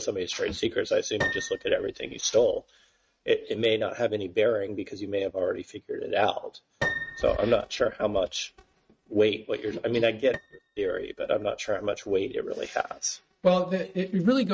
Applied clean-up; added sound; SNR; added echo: neural mask model RNNoise.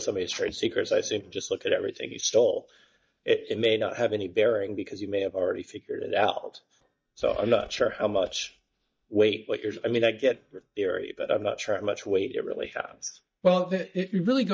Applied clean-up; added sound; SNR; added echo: neural mask model DeepFilterNet 3.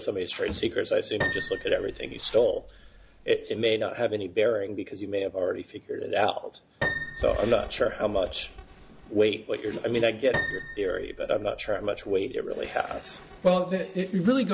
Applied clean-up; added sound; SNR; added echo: none; Piano; 9 dB; none.